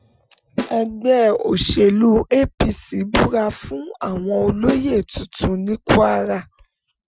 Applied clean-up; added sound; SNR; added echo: classical method Wiener filter.